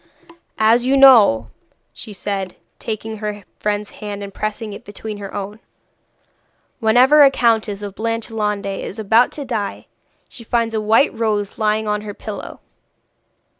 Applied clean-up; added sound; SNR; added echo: none; none; none; none.